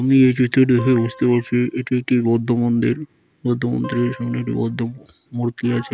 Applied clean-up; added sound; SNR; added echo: none; Acoustic guitar; 20 dB; none.